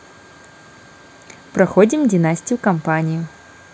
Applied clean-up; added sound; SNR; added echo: none; none; none; none.